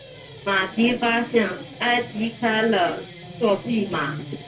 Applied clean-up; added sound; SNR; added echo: none; Guitar; 15 dB; reverberation time 0.2 s.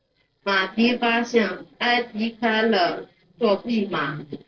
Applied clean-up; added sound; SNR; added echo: neural separator model SepFormer DNS4.